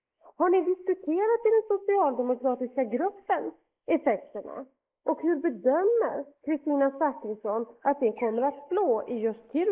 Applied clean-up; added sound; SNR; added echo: neural mask model Resemble Enhance denoiser.